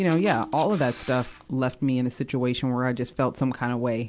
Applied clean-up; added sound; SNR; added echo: none; Tabla + Camera; 14 dB; none.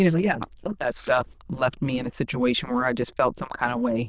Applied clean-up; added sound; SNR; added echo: neural diffusion model UNIVERSE++.